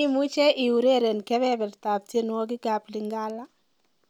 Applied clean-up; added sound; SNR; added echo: none; none; none; none.